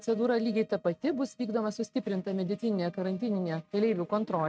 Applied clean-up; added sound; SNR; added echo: neural mask model RNNoise.